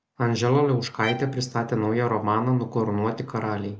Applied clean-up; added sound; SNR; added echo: none; Bowed string instrument; 17 dB; none.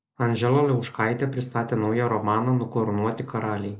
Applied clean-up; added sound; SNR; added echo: neural mask model Resemble Enhance denoiser.